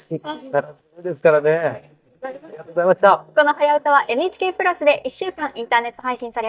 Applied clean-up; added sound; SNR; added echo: neural mask model DeepFilterNet 3.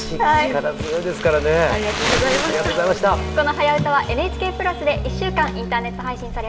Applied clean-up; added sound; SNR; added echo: none; Crumpling, crinkling; 10 dB; reverberation time 1.3 s.